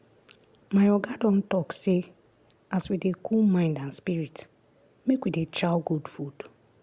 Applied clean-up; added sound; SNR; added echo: none; none; none; none.